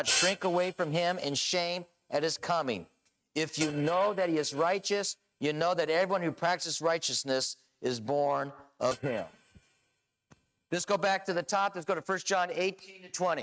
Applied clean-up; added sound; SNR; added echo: neural mask model RNNoise.